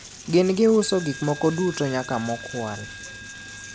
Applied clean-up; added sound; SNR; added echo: none; Coin (dropping); 14 dB; none.